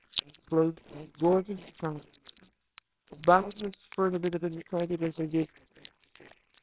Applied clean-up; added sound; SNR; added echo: neural separator model SepFormer WHAMR!.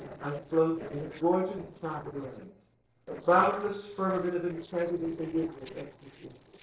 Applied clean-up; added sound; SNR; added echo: neural separator model SepFormer DNS4.